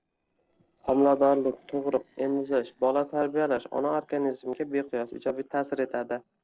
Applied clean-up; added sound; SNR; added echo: neural separator model SepFormer DNS4.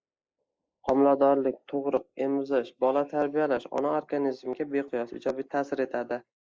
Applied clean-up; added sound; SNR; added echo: neural mask model Resemble Enhance denoiser.